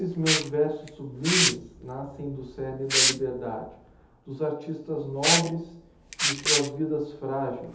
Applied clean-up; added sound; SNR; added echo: none; Liquid; -1 dB; reverberation time 0.8 s.